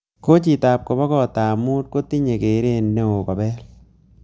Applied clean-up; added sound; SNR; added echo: none; none; none; none.